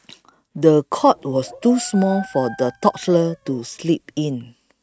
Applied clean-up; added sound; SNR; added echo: neural mask model RNNoise.